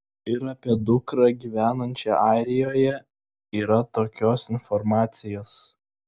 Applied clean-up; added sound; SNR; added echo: none; none; none; none.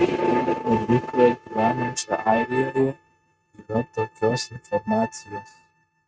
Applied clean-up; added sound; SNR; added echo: neural mask model RNNoise.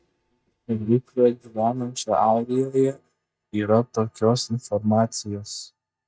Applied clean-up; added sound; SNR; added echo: neural mask model DeepFilterNet 3.